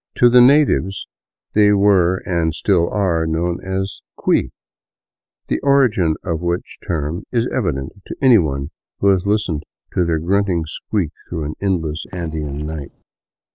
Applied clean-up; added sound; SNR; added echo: neural separator model SepFormer DNS4.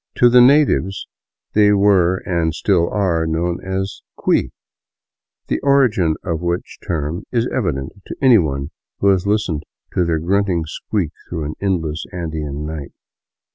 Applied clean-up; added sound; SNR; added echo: none; none; none; none.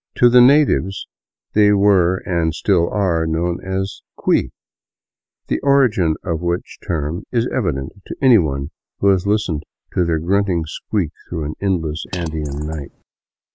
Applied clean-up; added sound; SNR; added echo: neural mask model Resemble Enhance denoiser.